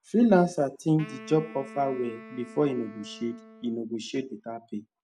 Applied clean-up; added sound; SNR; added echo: none; Wind instrument, woodwind instrument; 19 dB; none.